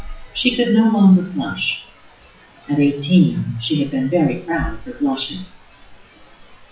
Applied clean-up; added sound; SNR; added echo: classical method WPE with log-MMSE.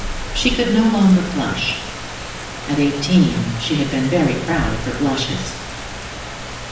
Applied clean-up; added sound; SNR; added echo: none; Rain; 9 dB; reverberation time 0.8 s.